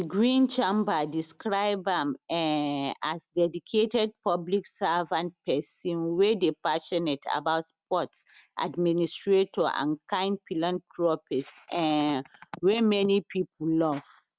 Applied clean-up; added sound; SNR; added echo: none; none; none; none.